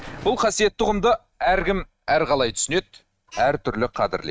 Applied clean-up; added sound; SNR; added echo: neural mask model RNNoise.